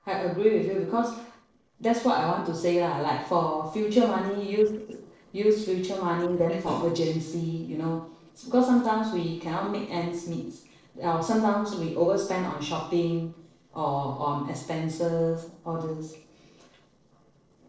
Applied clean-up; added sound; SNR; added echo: neural separator model SepFormer DNS4.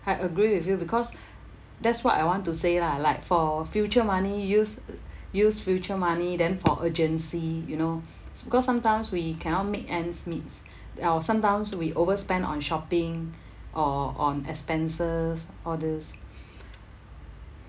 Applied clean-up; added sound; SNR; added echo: none; none; none; none.